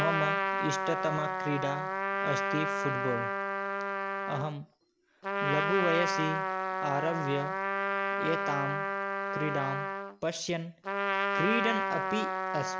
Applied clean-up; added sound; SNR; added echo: none; Trumpet; -3 dB; none.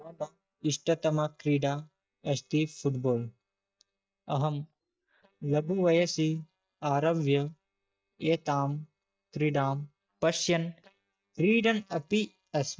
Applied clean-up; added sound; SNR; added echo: neural mask model DeepFilterNet 3.